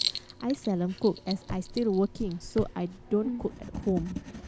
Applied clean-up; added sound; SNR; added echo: none; Writing; 7 dB; none.